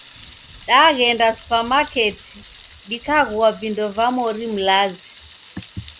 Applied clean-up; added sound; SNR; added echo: none; Thunder; 20 dB; none.